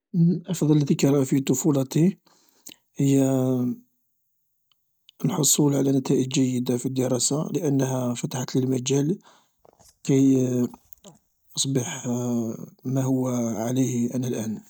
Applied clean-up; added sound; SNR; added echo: neural mask model DeepFilterNet 3.